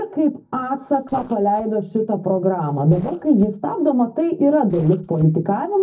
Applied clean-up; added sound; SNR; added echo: neural separator model SepFormer DNS4.